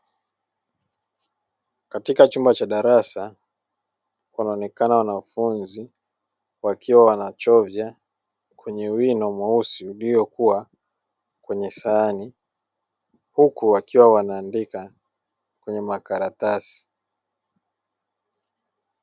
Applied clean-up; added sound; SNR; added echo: none; none; none; none.